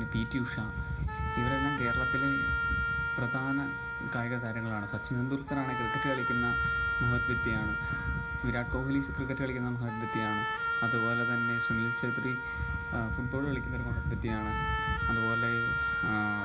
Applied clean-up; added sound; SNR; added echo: none; Wind instrument, woodwind instrument; 0 dB; reverberation time 0.4 s.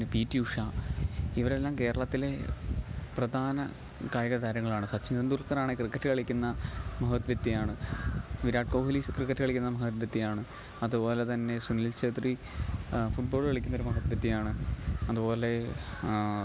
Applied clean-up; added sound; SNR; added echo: none; none; none; none.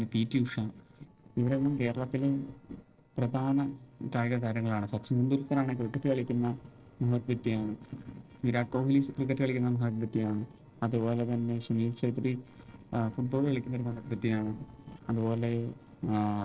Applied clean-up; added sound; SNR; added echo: neural separator model SepFormer DNS4.